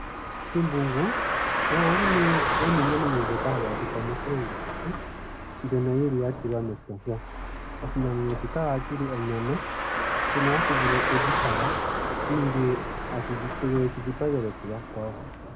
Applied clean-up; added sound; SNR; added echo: none; Car; 0 dB; none.